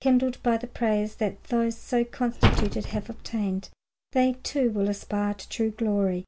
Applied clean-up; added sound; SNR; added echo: none; Slam; -1 dB; none.